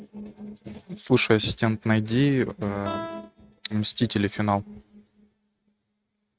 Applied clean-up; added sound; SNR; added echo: neural mask model RNNoise.